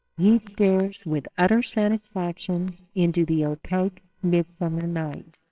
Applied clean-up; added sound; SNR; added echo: neural separator model SepFormer WHAMR!.